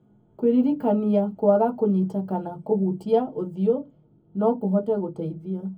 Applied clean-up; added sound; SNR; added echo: none; none; none; reverberation time 0.3 s.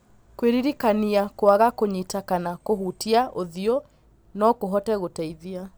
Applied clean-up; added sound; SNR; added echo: none; none; none; none.